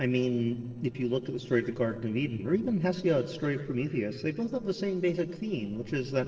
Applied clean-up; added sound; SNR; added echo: neural separator model SepFormer DNS4.